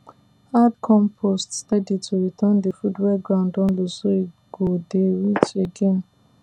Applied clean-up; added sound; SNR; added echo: none; none; none; none.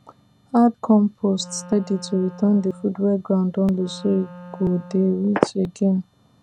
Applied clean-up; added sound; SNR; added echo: none; Wind instrument, woodwind instrument; 19 dB; none.